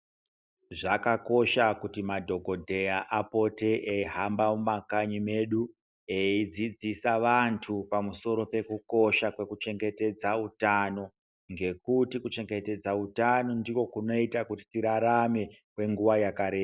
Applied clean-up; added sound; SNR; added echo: none; none; none; none.